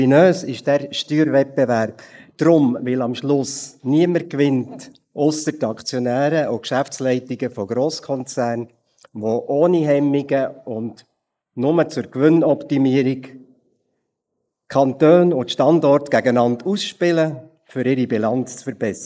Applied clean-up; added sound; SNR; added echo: neural mask model Resemble Enhance denoiser.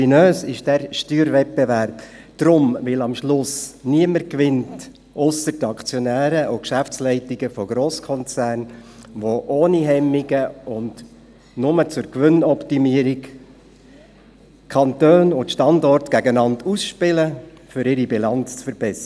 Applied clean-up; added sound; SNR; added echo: none; none; none; none.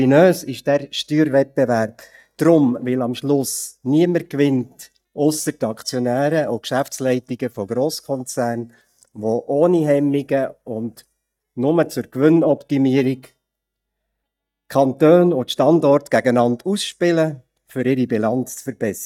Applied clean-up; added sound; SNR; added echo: neural mask model DeepFilterNet 3.